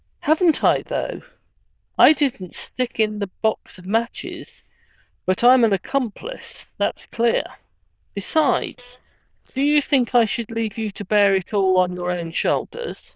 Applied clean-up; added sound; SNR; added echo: neural diffusion model UNIVERSE++.